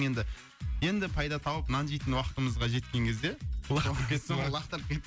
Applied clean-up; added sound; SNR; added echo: none; none; none; none.